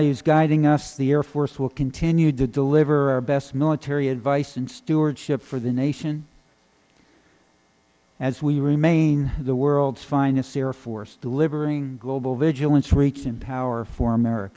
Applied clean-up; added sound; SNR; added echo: none; none; none; none.